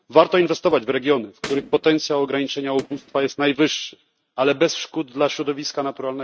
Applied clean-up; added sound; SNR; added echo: neural mask model RNNoise.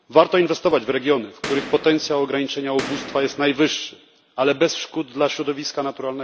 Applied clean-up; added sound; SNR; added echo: none; Boom; 12 dB; none.